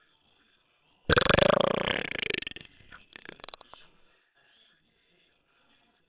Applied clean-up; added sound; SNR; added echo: neural separator model SepFormer WHAMR!.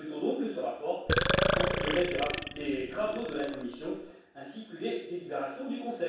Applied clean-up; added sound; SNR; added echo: none; Burping, eructation; -3 dB; reverberation time 0.7 s.